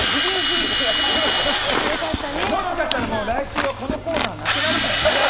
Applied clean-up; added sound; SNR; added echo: none; Drill + Livestock, farm animals, working animals; -2 dB; none.